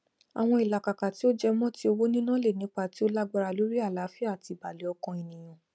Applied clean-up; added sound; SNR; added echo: none; none; none; none.